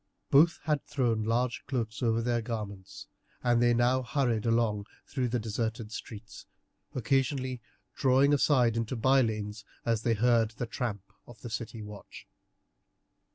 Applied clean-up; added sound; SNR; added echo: none; none; none; none.